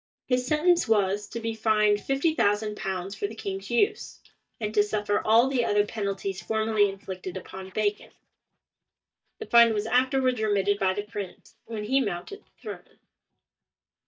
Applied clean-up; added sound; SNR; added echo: neural mask model DeepFilterNet 3.